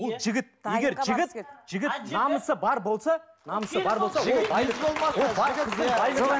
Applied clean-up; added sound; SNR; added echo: none; none; none; none.